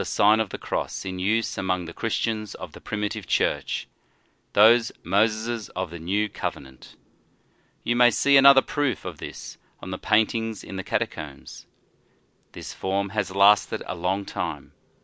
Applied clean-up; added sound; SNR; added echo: none; none; none; none.